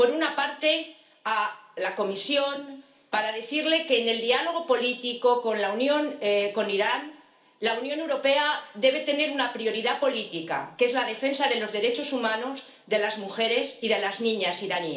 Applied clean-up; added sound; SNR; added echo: none; none; none; reverberation time 0.4 s.